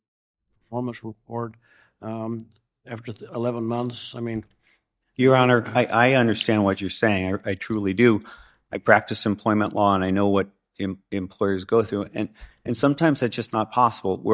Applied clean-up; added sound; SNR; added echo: neural mask model DeepFilterNet 3.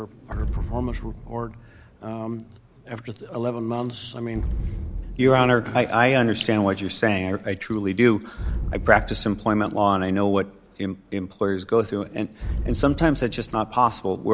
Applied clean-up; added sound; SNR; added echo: none; Explosion; 10 dB; none.